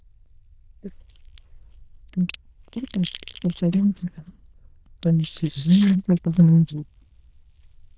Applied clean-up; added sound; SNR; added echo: neural diffusion model UNIVERSE++.